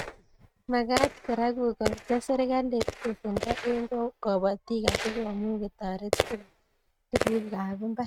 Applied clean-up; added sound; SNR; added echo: neural mask model RNNoise.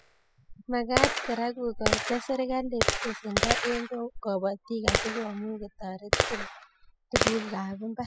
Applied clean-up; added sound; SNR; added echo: classical method spectral subtraction.